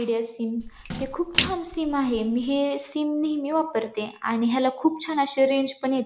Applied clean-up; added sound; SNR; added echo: none; Splash, splatter; 9 dB; none.